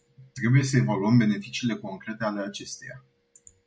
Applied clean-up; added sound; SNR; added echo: none; none; none; none.